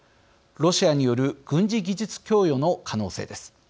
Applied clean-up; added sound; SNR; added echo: none; none; none; none.